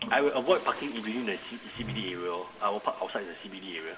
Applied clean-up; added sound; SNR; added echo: none; Toilet flush; 14 dB; reverberation time 1.5 s.